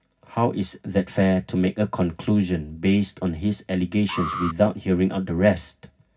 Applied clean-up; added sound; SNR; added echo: none; Alarm; 12 dB; reverberation time 0.4 s.